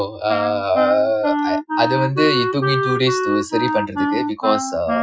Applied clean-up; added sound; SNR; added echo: classical method Wiener filter.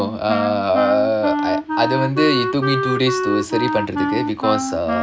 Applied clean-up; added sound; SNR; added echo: none; Wind instrument, woodwind instrument; 2 dB; none.